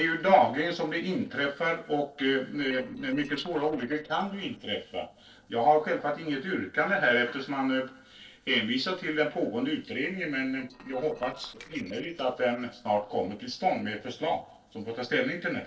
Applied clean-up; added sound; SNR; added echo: neural separator model SepFormer DNS4.